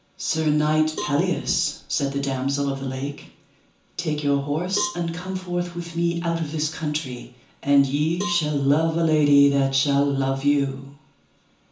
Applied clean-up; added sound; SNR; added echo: none; Cowbell; 16 dB; reverberation time 0.9 s.